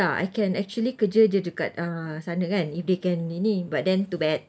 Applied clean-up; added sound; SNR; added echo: neural mask model Resemble Enhance denoiser.